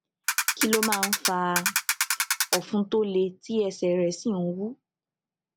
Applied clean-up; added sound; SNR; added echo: none; Ratchet, pawl; -1 dB; none.